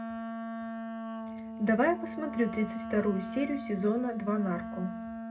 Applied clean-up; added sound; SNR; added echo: none; Wind instrument, woodwind instrument; 7 dB; reverberation time 0.2 s.